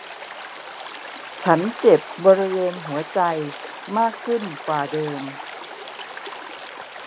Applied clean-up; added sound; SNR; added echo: none; Stream; 12 dB; none.